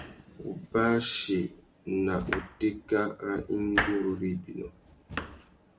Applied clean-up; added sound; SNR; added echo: none; Domestic sounds, home sounds; 10 dB; none.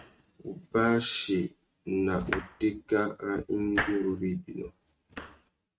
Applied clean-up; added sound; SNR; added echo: neural mask model RNNoise.